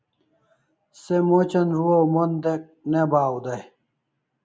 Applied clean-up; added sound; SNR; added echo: none; none; none; none.